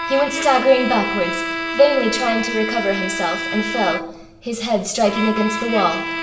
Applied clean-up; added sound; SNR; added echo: none; Bowed string instrument; 6 dB; reverberation time 0.8 s.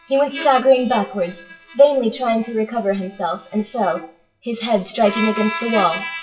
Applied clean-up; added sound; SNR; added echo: classical method WPE with log-MMSE.